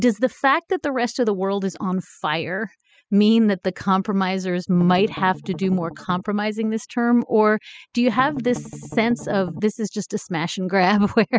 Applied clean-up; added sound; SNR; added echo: classical method spectral subtraction.